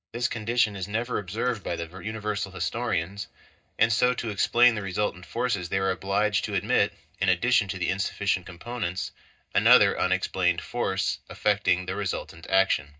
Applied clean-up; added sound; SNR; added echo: neural mask model DeepFilterNet 3.